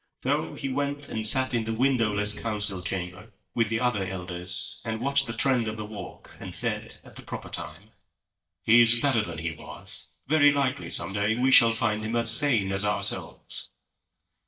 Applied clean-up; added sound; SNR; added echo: neural mask model DeepFilterNet 3.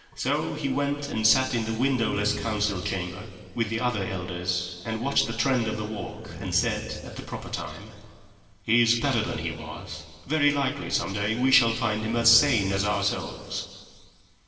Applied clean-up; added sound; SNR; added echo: none; Breathing; 15 dB; reverberation time 2.1 s.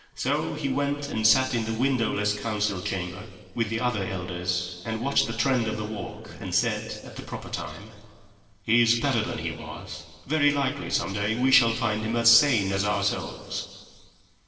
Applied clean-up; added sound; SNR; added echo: neural separator model SepFormer DNS4.